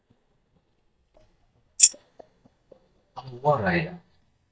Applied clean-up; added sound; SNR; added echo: neural mask model DeepFilterNet 3.